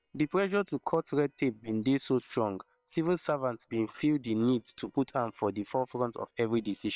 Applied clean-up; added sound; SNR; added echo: neural separator model SepFormer WHAM!.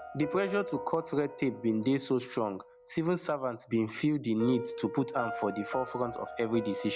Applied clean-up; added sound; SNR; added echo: none; Piano; 10 dB; none.